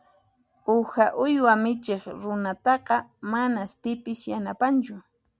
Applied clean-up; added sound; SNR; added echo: none; none; none; none.